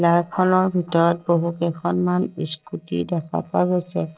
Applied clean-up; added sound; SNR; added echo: neural separator model SepFormer DNS4.